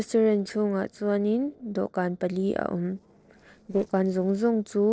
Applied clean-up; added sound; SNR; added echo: neural separator model SepFormer DNS4.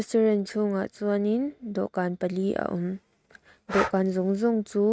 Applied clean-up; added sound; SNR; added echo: neural mask model RNNoise.